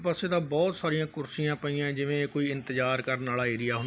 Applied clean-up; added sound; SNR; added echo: none; none; none; none.